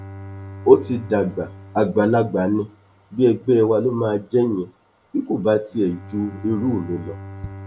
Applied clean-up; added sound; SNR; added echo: none; Bowed string instrument; 18 dB; none.